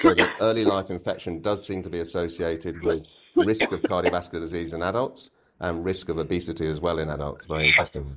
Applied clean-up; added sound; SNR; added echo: neural mask model Resemble Enhance denoiser.